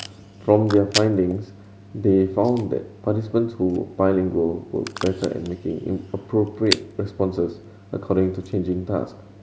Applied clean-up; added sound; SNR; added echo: none; Packing tape, duct tape / Tearing; 14 dB; none.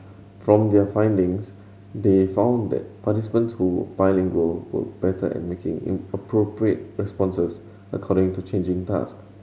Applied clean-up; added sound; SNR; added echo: none; none; none; none.